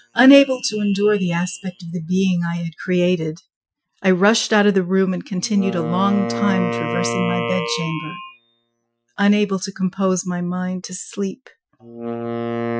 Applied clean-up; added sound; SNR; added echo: classical method Wiener filter.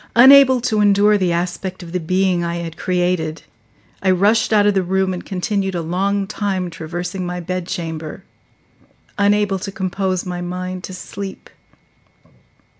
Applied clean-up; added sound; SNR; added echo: none; none; none; none.